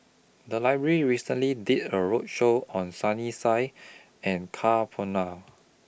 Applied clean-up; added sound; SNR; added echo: none; none; none; none.